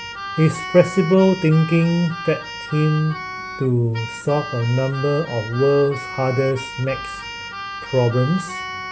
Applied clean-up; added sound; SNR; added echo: none; Keyboard (musical); 11 dB; none.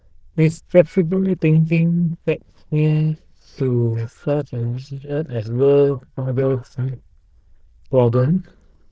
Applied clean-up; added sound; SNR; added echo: neural diffusion model UNIVERSE++.